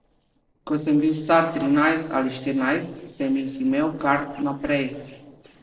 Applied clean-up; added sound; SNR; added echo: neural separator model SepFormer DNS4.